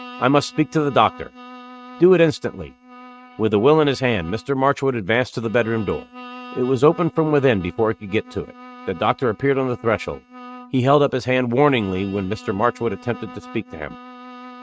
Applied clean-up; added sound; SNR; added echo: neural mask model RNNoise.